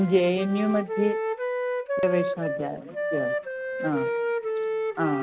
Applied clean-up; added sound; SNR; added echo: none; Wind instrument, woodwind instrument; 1 dB; none.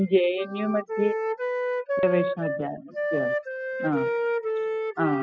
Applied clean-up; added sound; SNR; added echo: classical method spectral subtraction.